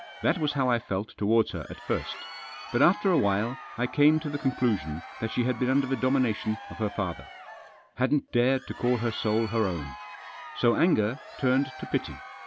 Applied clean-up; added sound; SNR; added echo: none; Crowd; 16 dB; none.